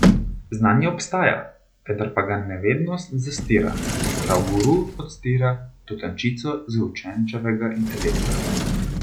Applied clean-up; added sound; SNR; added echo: none; Sliding door; 3 dB; none.